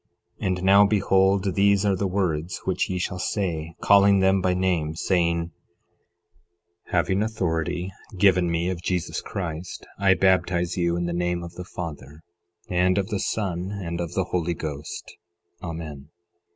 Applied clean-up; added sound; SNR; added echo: none; none; none; none.